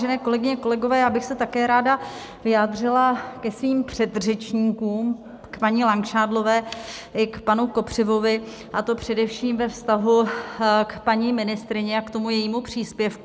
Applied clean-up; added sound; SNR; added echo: none; none; none; none.